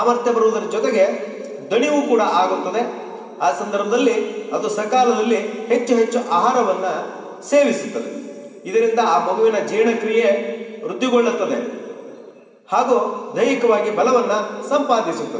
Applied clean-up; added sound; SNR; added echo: none; none; none; reverberation time 2.6 s.